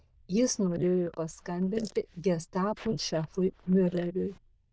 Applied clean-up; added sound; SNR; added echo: neural diffusion model UNIVERSE++.